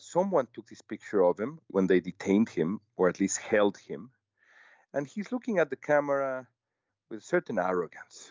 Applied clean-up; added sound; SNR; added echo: none; none; none; none.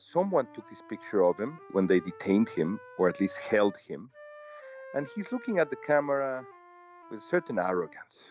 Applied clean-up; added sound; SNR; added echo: none; Wind instrument, woodwind instrument; 19 dB; none.